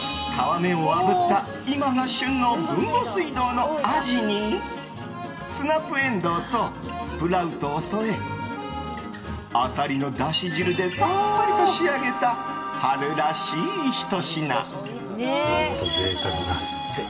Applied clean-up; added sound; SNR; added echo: none; Acoustic guitar; 14 dB; reverberation time 0.5 s.